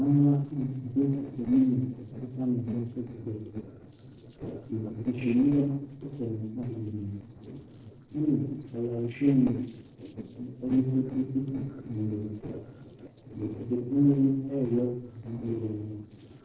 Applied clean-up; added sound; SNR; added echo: neural separator model SepFormer DNS4.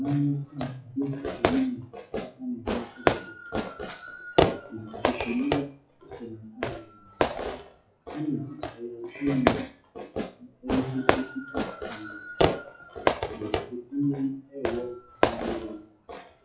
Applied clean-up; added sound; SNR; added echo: classical method WPE with log-MMSE.